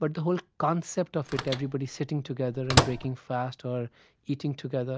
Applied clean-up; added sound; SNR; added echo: none; Microwave oven; 0 dB; none.